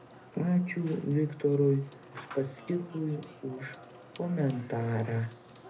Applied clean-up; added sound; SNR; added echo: none; Sink (filling or washing) / Water tap, faucet / Water; 18 dB; reverberation time 0.3 s.